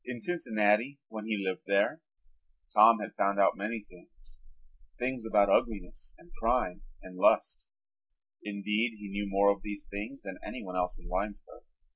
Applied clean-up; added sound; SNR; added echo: none; none; none; none.